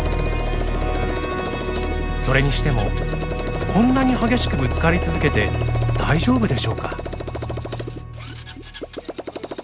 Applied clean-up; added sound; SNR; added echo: none; Motorcycle; 11 dB; none.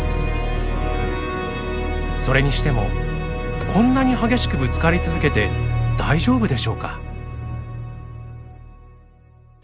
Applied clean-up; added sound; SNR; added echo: none; none; none; none.